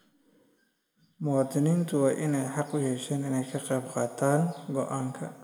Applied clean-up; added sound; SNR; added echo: none; none; none; reverberation time 1.3 s.